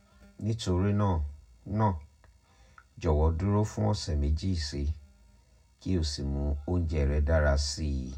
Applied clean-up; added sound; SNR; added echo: none; none; none; reverberation time 0.3 s.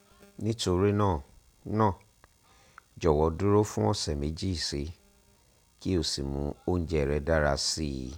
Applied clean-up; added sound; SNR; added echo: none; none; none; none.